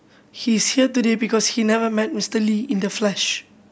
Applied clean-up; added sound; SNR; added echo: none; none; none; none.